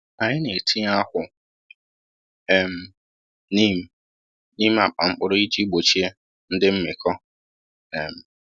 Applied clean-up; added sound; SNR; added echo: none; none; none; none.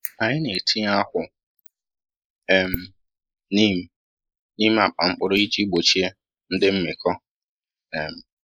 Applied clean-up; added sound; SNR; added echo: neural mask model Resemble Enhance denoiser.